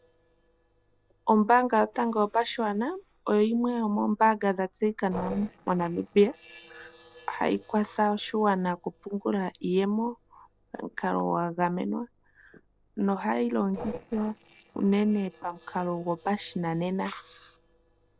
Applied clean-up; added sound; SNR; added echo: neural separator model SepFormer DNS4.